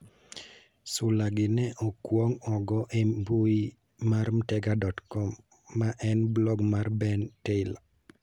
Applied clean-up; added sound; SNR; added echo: none; none; none; none.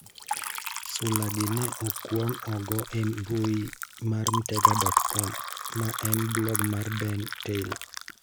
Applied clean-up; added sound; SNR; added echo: none; Liquid; 1 dB; none.